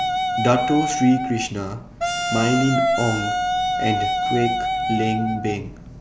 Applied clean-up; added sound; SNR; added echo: none; Wind instrument, woodwind instrument; 1 dB; none.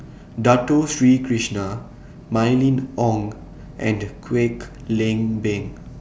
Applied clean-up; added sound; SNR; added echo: none; none; none; none.